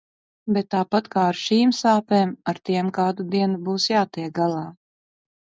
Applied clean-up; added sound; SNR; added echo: none; none; none; none.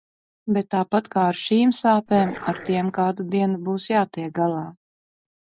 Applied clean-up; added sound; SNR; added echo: none; Dog; 13 dB; none.